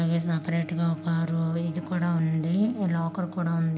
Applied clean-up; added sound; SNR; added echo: none; Bowed string instrument; 16 dB; none.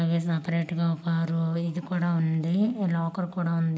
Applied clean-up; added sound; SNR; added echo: none; none; none; none.